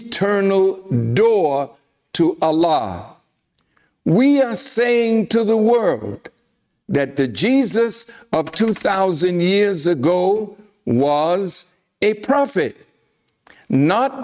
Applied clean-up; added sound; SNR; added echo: neural mask model RNNoise.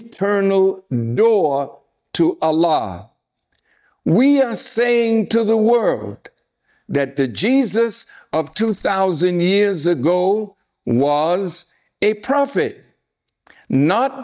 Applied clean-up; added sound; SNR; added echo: neural mask model DeepFilterNet 3.